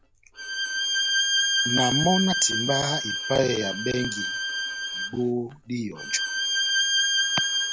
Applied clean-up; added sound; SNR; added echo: none; Bowed string instrument; -2 dB; none.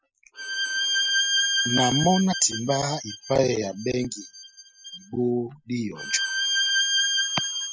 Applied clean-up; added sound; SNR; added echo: classical method spectral subtraction.